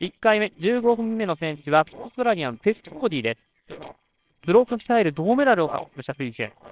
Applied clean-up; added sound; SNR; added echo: neural separator model SepFormer WHAMR!.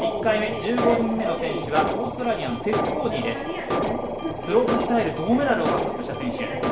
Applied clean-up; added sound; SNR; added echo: none; Alarm; 3 dB; reverberation time 0.7 s.